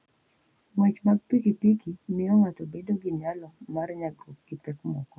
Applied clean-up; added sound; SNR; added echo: none; none; none; none.